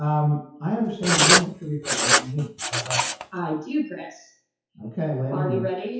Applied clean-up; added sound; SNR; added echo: classical method WPE with log-MMSE.